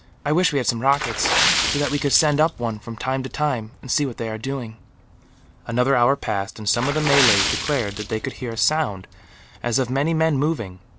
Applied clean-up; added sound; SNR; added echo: none; Water / Splash, splatter; 6 dB; none.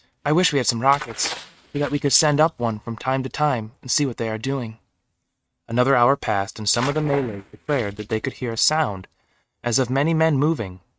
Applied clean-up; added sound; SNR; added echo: neural mask model RNNoise.